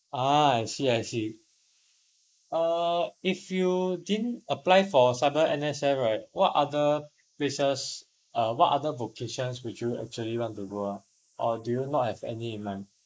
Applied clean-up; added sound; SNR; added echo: neural mask model Resemble Enhance denoiser.